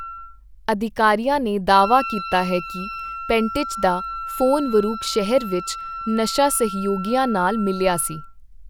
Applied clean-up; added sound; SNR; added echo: none; Wind instrument, woodwind instrument; 11 dB; none.